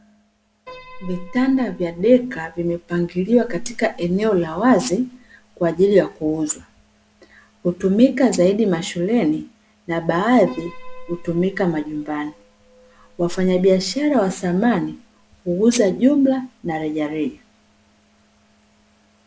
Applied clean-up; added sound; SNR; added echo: none; Piano; 20 dB; none.